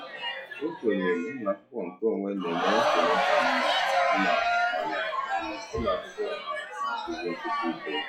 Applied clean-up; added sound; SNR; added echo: classical method log-MMSE.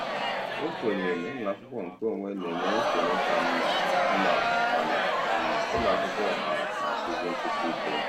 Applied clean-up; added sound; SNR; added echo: none; Crowd; -4 dB; none.